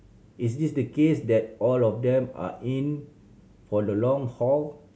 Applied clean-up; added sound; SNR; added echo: none; none; none; none.